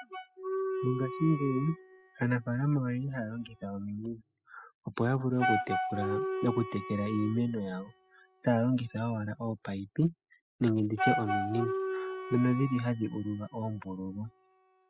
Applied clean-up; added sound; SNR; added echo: classical method spectral subtraction.